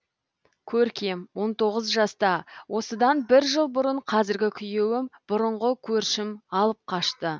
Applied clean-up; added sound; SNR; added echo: none; none; none; none.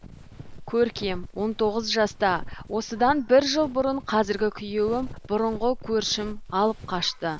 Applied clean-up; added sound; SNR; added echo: none; Walk, footsteps; 14 dB; none.